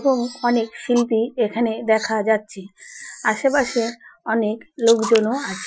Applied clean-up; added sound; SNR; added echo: classical method Wiener filter.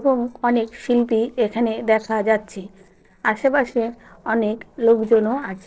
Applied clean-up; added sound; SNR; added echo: neural separator model SepFormer DNS4.